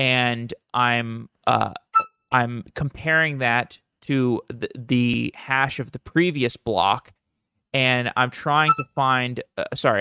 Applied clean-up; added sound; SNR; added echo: neural mask model RNNoise.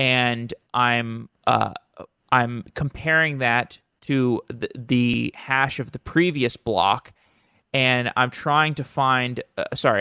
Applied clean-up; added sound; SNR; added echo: none; none; none; none.